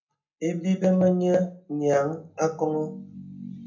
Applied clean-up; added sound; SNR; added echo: none; none; none; reverberation time 0.3 s.